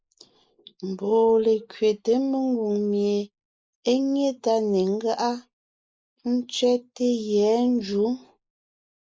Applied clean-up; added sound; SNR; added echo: neural mask model Resemble Enhance denoiser.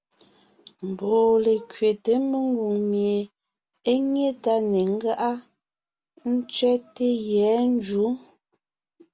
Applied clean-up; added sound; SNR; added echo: none; none; none; none.